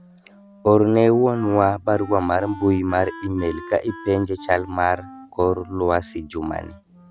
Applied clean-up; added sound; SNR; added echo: none; Wind instrument, woodwind instrument; 19 dB; none.